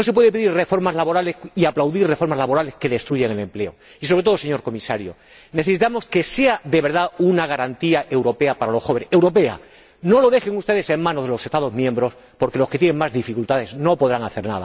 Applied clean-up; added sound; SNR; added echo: none; none; none; none.